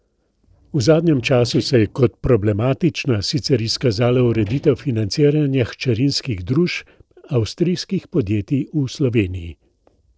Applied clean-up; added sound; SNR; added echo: neural separator model SepFormer DNS4.